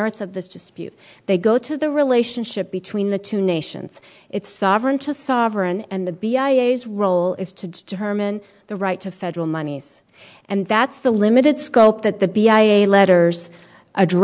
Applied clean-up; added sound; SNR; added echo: none; none; none; none.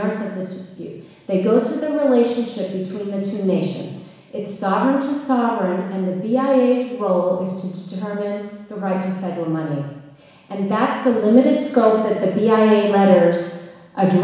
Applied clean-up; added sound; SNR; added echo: none; none; none; reverberation time 1.1 s.